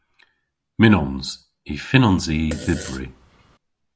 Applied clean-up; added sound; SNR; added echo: none; Fart; 14 dB; none.